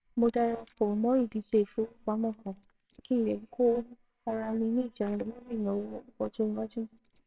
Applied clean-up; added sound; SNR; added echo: neural separator model SepFormer WHAMR!.